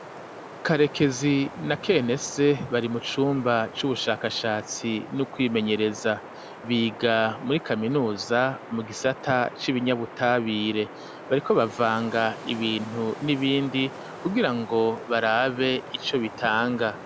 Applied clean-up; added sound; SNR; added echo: none; Wind; 15 dB; none.